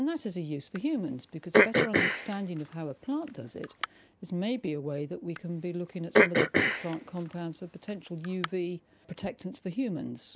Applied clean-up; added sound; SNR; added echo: none; Cough; -5 dB; none.